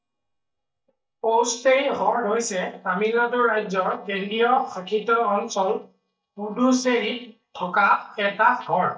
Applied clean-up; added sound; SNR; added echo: neural mask model DeepFilterNet 3.